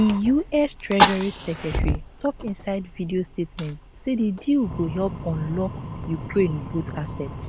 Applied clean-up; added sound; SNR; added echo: none; Fire; 3 dB; none.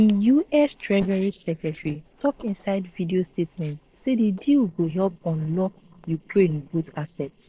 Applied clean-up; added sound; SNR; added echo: neural separator model SepFormer DNS4.